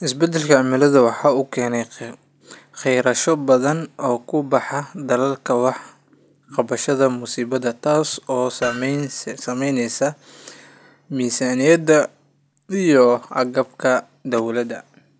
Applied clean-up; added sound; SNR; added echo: none; Hammer; 17 dB; none.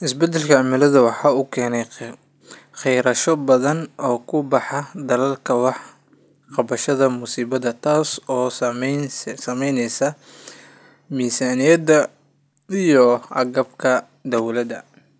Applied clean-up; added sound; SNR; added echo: none; none; none; none.